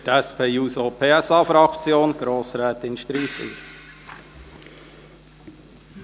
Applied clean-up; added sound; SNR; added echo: none; Crash cymbal; 16 dB; none.